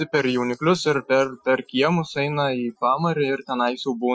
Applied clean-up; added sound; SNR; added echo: classical method Wiener filter.